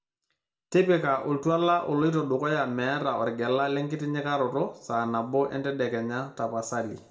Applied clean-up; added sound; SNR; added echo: none; none; none; reverberation time 0.6 s.